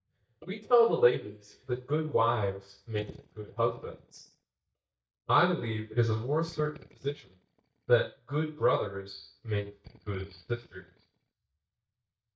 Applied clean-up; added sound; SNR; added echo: neural mask model DeepFilterNet 3.